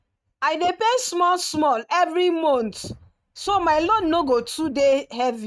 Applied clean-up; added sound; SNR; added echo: neural mask model RNNoise.